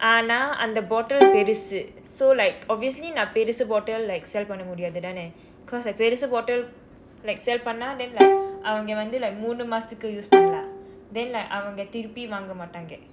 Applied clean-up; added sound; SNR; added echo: none; Bowed string instrument; -5 dB; none.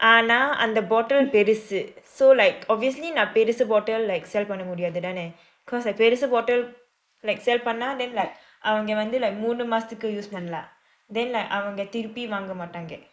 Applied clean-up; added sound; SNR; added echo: neural mask model Resemble Enhance denoiser.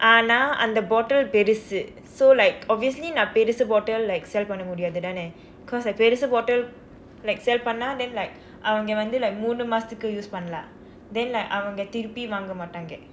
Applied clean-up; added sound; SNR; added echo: none; none; none; none.